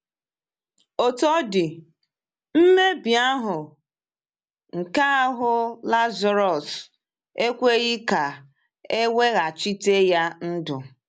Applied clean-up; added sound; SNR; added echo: none; none; none; none.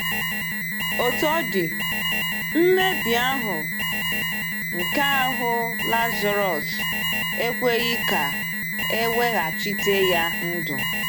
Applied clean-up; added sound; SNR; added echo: none; Alarm; 0 dB; none.